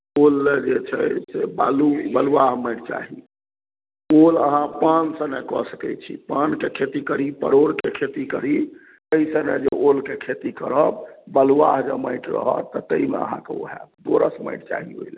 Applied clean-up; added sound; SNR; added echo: none; none; none; none.